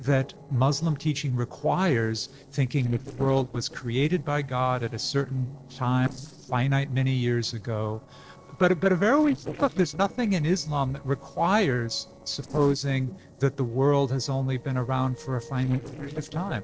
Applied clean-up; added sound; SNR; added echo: neural separator model SepFormer DNS4.